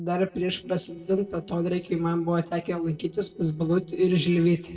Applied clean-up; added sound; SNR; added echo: neural separator model SepFormer DNS4.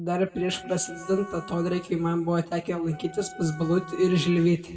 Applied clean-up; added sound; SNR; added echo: none; Wind instrument, woodwind instrument; 17 dB; reverberation time 1.5 s.